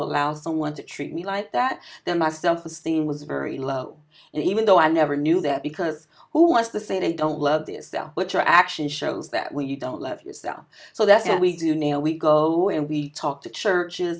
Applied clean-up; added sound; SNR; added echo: none; none; none; none.